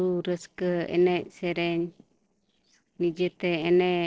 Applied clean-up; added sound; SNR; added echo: neural separator model SepFormer DNS4.